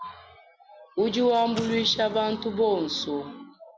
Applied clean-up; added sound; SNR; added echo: none; Explosion; 17 dB; none.